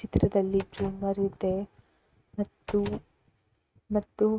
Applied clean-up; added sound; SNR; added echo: neural mask model RNNoise.